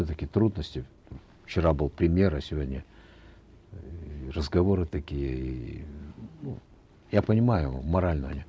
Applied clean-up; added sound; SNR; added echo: none; none; none; none.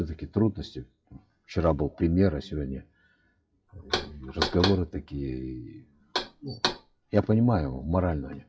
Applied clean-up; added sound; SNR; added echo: classical method WPE with log-MMSE.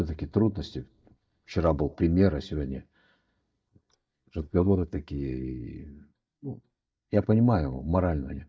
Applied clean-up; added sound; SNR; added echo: neural mask model DeepFilterNet 3.